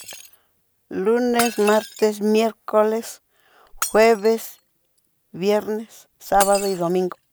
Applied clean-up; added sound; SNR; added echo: none; Shatter; 13 dB; none.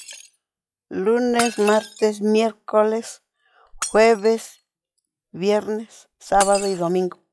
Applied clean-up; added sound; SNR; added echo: classical method log-MMSE.